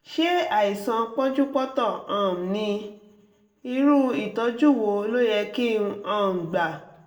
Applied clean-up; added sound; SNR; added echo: none; none; none; reverberation time 0.5 s.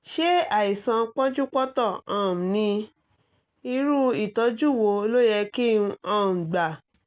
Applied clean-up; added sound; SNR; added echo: none; none; none; none.